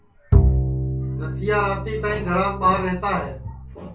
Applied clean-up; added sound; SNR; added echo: none; Bowed string instrument; -2 dB; reverberation time 0.3 s.